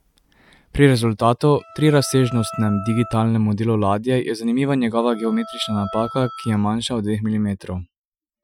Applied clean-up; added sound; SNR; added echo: classical method Wiener filter.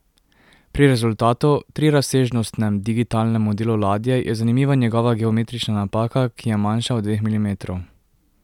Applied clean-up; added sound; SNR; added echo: none; none; none; none.